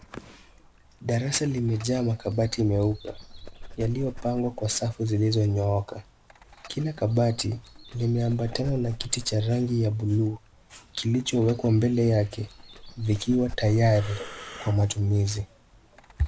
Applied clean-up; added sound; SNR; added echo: none; Dog + Breathing; 17 dB; none.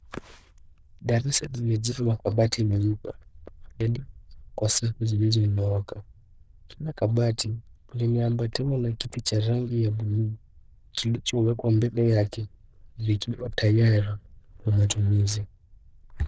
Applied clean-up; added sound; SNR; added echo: neural diffusion model UNIVERSE++.